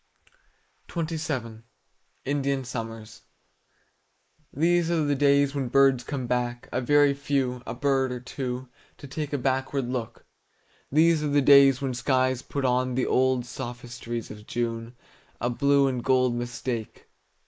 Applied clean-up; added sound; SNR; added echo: neural mask model Resemble Enhance denoiser.